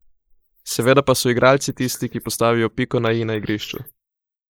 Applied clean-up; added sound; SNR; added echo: neural mask model Resemble Enhance denoiser.